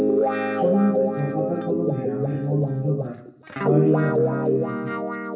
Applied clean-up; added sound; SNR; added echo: none; Guitar; -2 dB; reverberation time 0.6 s.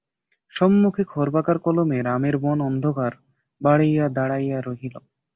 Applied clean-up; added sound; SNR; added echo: none; none; none; none.